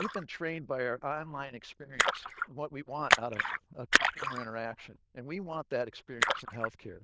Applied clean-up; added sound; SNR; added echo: neural diffusion model UNIVERSE++.